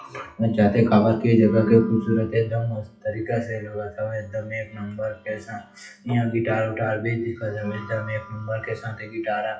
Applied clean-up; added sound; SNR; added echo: classical method WPE with log-MMSE.